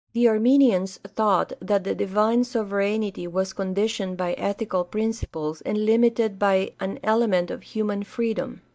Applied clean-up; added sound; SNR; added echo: neural mask model DeepFilterNet 3.